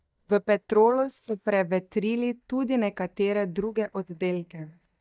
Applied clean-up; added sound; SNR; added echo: neural mask model DeepFilterNet 3.